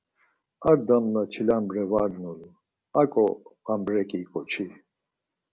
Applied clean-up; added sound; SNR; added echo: none; none; none; none.